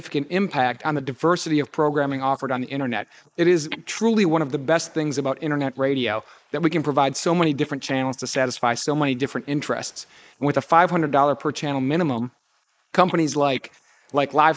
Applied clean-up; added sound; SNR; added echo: neural mask model Resemble Enhance denoiser.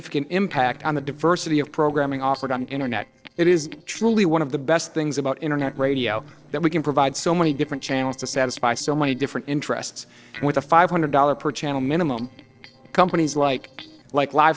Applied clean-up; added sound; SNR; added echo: neural separator model SepFormer DNS4.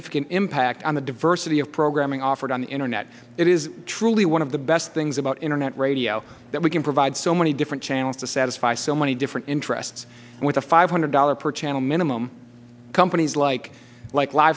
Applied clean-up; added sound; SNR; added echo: none; none; none; none.